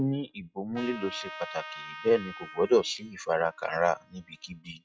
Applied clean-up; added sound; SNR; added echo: classical method log-MMSE.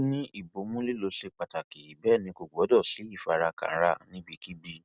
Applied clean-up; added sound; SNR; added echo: none; none; none; none.